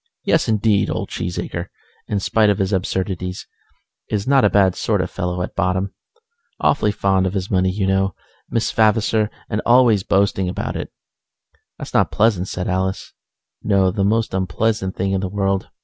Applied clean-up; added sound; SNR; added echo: none; none; none; none.